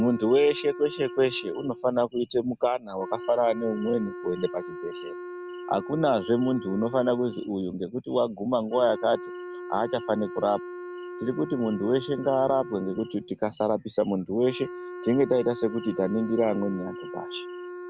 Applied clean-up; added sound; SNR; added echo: none; Wind instrument, woodwind instrument; 12 dB; none.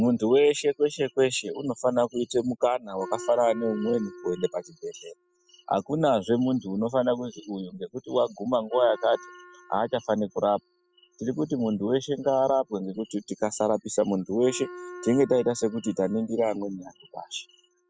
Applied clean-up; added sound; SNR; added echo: classical method spectral subtraction.